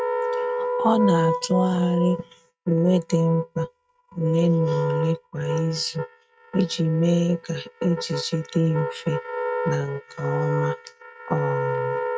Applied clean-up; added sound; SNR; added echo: neural mask model RNNoise.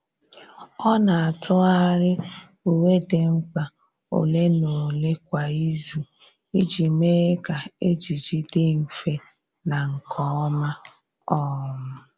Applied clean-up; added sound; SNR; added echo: none; none; none; none.